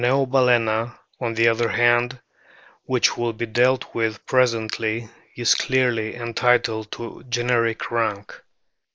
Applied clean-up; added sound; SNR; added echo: neural mask model Resemble Enhance denoiser.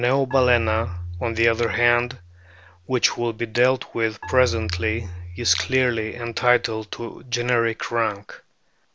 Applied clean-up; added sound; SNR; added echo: none; Marimba, xylophone; 11 dB; none.